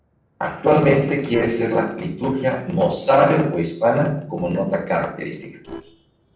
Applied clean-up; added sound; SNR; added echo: neural separator model SepFormer DNS4.